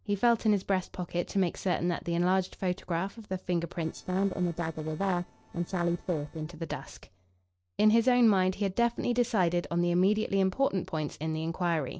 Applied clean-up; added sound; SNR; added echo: neural separator model SepFormer DNS4.